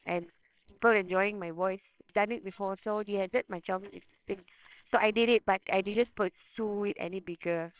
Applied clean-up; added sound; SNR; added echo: neural separator model SepFormer WHAMR!.